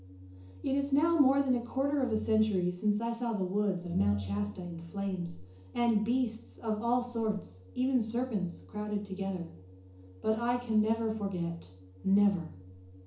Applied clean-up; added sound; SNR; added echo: none; Organ; 16 dB; reverberation time 0.7 s.